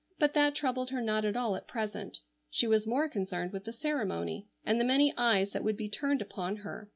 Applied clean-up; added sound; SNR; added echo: none; none; none; none.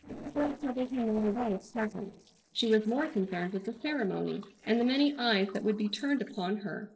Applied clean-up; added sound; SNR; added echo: neural separator model SepFormer DNS4.